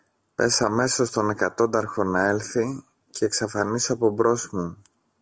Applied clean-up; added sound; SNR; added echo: none; none; none; none.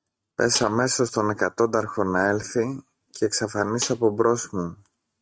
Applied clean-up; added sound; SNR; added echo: neural mask model RNNoise.